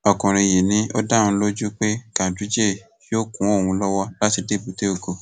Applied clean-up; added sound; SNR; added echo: none; none; none; none.